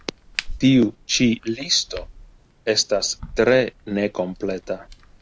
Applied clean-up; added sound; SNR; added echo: none; Crack; 16 dB; none.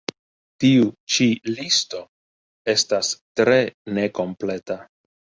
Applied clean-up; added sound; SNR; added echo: none; none; none; none.